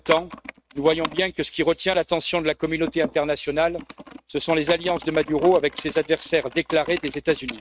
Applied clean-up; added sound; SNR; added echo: neural mask model RNNoise.